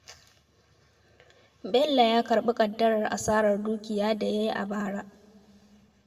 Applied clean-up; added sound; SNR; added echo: none; none; none; reverberation time 0.9 s.